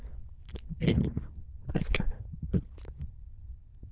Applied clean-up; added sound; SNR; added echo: neural diffusion model UNIVERSE++.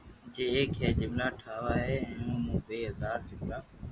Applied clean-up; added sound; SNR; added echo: none; none; none; none.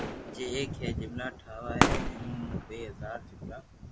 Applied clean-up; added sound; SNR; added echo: none; Fireworks; -3 dB; none.